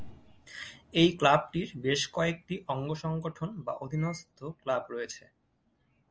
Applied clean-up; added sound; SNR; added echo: none; none; none; none.